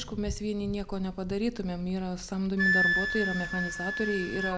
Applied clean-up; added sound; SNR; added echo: none; Wind instrument, woodwind instrument; 2 dB; none.